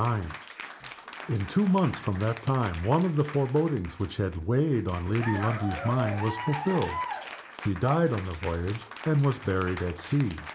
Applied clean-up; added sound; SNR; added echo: none; Applause / Cheering; 12 dB; none.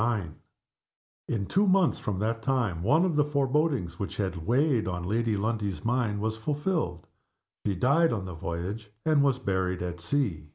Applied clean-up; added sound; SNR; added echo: none; none; none; none.